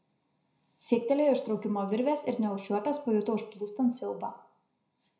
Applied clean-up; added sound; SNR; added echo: none; none; none; reverberation time 0.4 s.